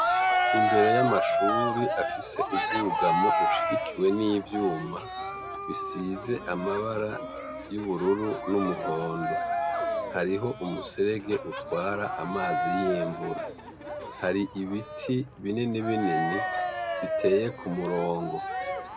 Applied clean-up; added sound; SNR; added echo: none; Cheering; 0 dB; none.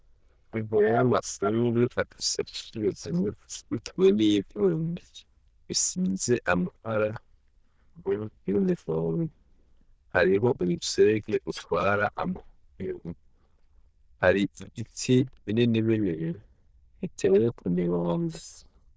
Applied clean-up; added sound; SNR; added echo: neural diffusion model UNIVERSE++.